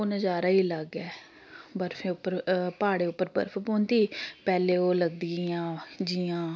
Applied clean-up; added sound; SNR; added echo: none; none; none; none.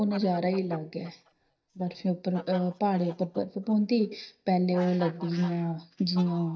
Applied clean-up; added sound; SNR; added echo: neural mask model DeepFilterNet 3.